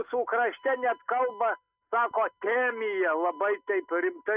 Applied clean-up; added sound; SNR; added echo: neural mask model RNNoise.